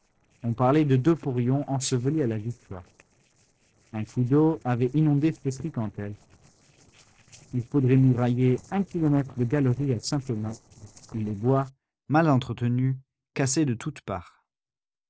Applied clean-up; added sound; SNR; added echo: neural separator model SepFormer DNS4.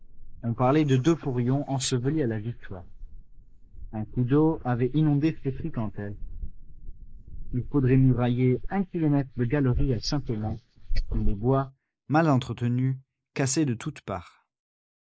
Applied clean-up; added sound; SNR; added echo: neural mask model Resemble Enhance denoiser.